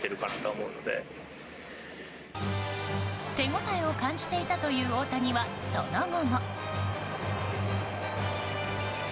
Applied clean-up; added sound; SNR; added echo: none; none; none; none.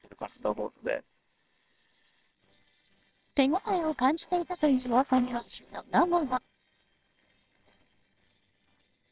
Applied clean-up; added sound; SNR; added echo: neural separator model SepFormer WHAMR!.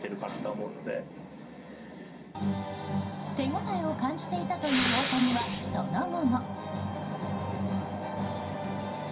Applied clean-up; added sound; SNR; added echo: none; Respiratory sounds; 2 dB; reverberation time 0.3 s.